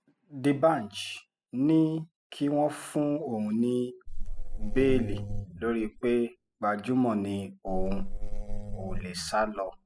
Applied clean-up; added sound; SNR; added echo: classical method spectral subtraction.